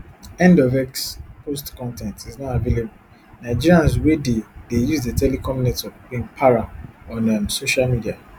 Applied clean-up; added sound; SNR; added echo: none; none; none; none.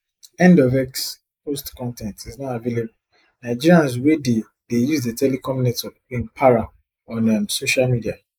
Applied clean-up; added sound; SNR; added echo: neural mask model Resemble Enhance denoiser.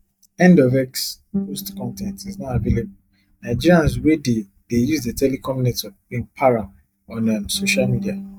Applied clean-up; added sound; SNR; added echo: neural mask model DeepFilterNet 3.